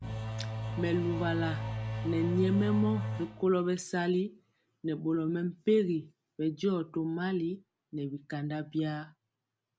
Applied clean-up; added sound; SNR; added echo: none; Engine / Domestic sounds, home sounds; 3 dB; none.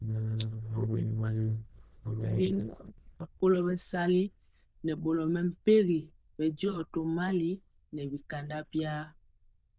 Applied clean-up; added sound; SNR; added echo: neural diffusion model UNIVERSE++.